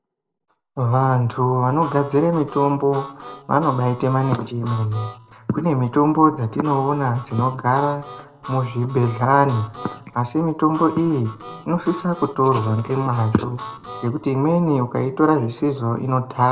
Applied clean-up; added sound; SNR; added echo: none; Harmonica; 16 dB; reverberation time 0.8 s.